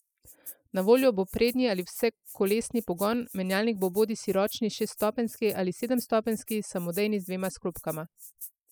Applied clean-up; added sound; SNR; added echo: classical method spectral subtraction.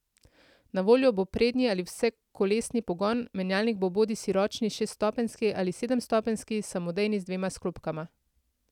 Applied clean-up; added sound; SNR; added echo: none; none; none; none.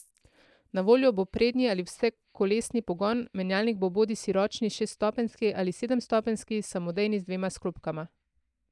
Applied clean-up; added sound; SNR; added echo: neural mask model DeepFilterNet 3.